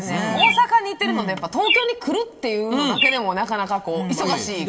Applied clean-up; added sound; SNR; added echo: none; Bird; 4 dB; reverberation time 0.4 s.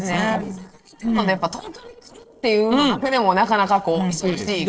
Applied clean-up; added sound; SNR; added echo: neural separator model SepFormer DNS4.